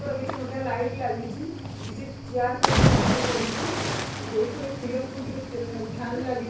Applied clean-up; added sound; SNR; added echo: none; Cricket / Waves, surf; -2 dB; reverberation time 0.6 s.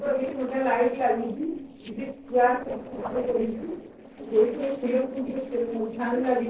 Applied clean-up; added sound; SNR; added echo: neural separator model SepFormer DNS4.